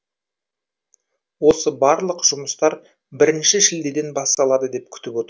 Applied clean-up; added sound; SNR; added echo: none; none; none; none.